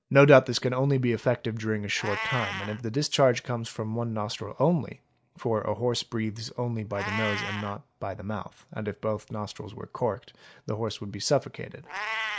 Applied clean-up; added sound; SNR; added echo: none; Meow; 12 dB; none.